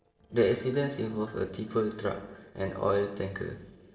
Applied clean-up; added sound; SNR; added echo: neural separator model SepFormer DNS4.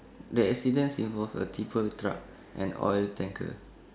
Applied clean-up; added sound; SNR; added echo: none; none; none; none.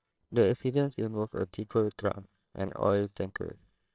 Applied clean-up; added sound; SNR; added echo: neural separator model SepFormer WHAMR!.